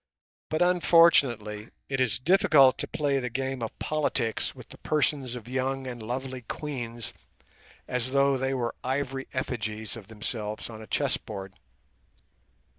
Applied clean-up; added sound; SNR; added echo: neural mask model DeepFilterNet 3.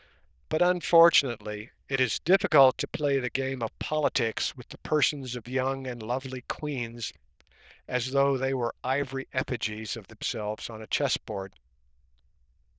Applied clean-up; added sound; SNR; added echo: neural diffusion model UNIVERSE++.